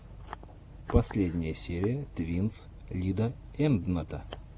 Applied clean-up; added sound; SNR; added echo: none; none; none; none.